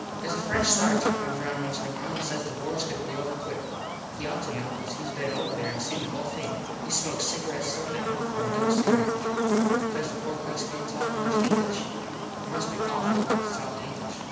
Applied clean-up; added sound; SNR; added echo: none; Buzz; -3 dB; reverberation time 1.1 s.